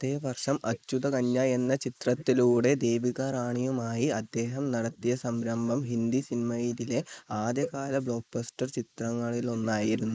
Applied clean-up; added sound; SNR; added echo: neural mask model Resemble Enhance denoiser.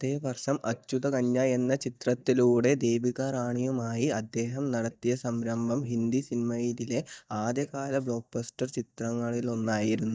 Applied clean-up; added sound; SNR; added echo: neural mask model DeepFilterNet 3.